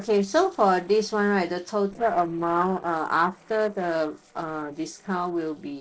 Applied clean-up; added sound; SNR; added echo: neural separator model SepFormer DNS4.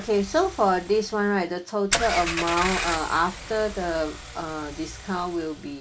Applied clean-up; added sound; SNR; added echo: none; Engine / Car; 7 dB; none.